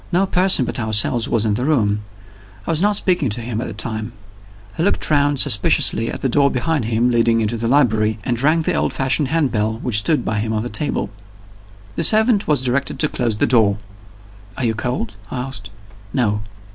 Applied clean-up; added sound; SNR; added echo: none; none; none; none.